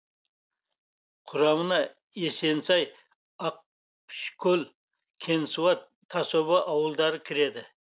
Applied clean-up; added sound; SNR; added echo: none; none; none; none.